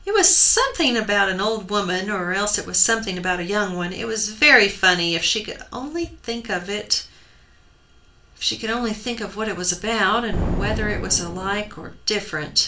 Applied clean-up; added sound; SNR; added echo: none; Boom; 5 dB; reverberation time 0.3 s.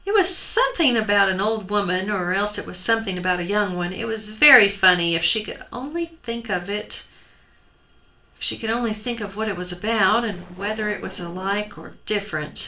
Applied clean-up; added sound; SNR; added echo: neural separator model SepFormer DNS4.